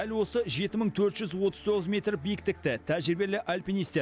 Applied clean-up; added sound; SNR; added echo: none; none; none; none.